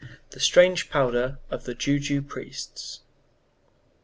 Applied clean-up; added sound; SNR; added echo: none; none; none; none.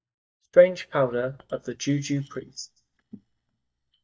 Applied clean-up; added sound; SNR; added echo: neural mask model DeepFilterNet 3.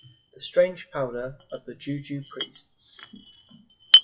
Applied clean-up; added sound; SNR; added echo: classical method WPE with log-MMSE.